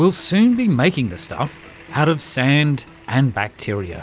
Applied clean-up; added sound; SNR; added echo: none; none; none; none.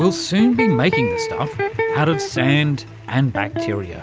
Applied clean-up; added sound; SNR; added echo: none; Electric guitar; 5 dB; none.